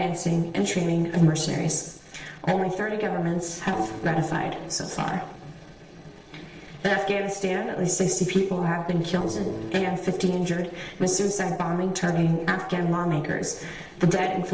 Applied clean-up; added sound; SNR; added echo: neural separator model SepFormer DNS4.